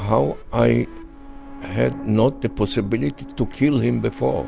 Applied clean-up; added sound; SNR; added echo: none; none; none; none.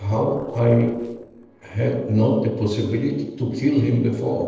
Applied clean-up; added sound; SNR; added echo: neural separator model SepFormer DNS4.